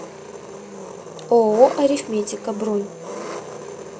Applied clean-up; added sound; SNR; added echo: none; Engine; 12 dB; none.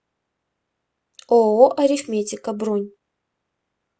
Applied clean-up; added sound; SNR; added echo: none; none; none; none.